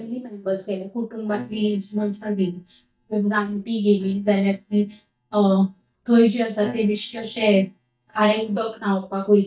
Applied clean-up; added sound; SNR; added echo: neural mask model DeepFilterNet 3.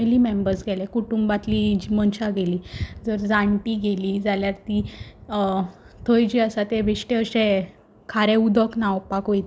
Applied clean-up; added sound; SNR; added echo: none; none; none; none.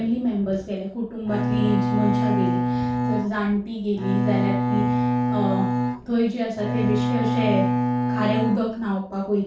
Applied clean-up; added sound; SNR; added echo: none; Bowed string instrument; -2 dB; reverberation time 0.3 s.